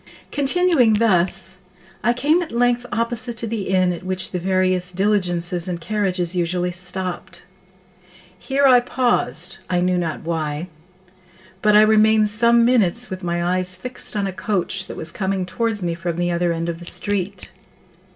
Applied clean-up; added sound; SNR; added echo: none; Crack / Crushing; 18 dB; reverberation time 0.2 s.